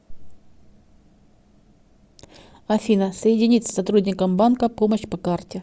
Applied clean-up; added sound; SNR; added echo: none; none; none; none.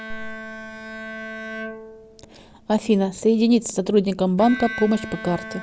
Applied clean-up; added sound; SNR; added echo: none; Bowed string instrument; 13 dB; none.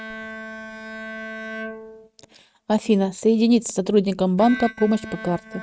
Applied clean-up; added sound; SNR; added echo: neural mask model RNNoise.